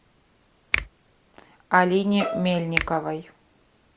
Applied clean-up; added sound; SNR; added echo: none; Finger snapping + Bowed string instrument; 5 dB; none.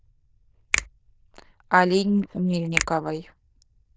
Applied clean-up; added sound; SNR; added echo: neural diffusion model UNIVERSE++.